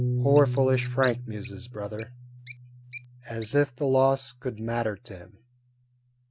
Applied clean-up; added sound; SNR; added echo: none; Piano + Bird; 4 dB; none.